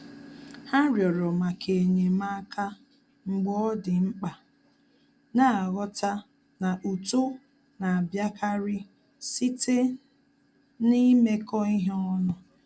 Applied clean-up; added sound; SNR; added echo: none; none; none; none.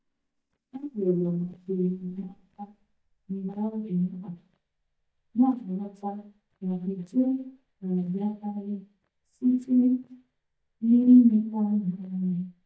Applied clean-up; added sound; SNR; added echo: neural mask model DeepFilterNet 3.